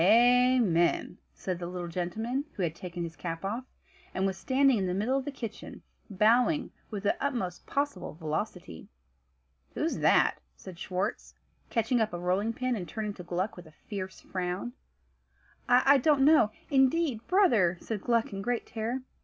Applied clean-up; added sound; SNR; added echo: none; none; none; none.